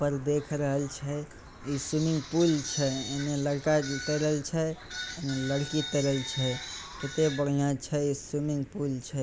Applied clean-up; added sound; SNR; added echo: none; none; none; none.